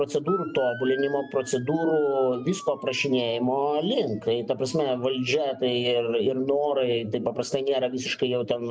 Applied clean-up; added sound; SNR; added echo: none; Motor vehicle (road) / Siren; 18 dB; none.